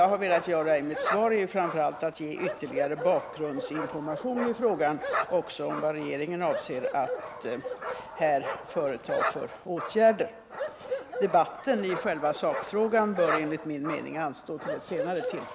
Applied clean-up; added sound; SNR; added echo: none; Bark; 7 dB; none.